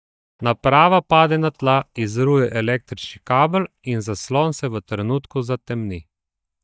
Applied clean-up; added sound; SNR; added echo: neural mask model DeepFilterNet 3.